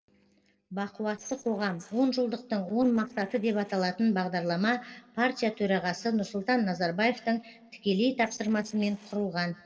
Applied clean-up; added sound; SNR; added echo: neural separator model SepFormer DNS4.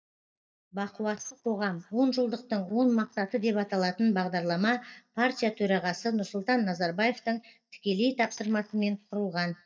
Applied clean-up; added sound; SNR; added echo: neural mask model DeepFilterNet 3.